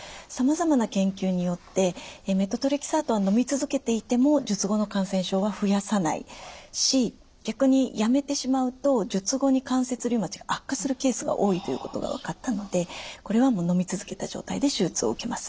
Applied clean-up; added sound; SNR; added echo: none; none; none; none.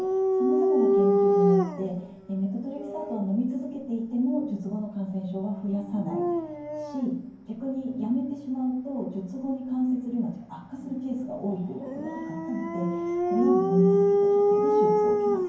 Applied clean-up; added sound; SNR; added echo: none; Dog; -2 dB; reverberation time 0.9 s.